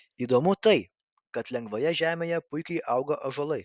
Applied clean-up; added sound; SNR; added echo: none; none; none; none.